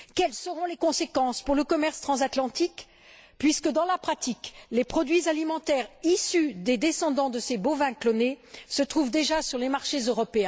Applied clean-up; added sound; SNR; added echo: none; none; none; none.